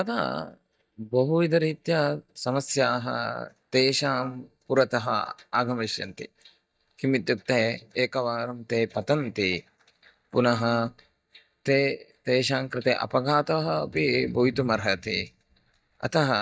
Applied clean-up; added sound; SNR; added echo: neural mask model DeepFilterNet 3.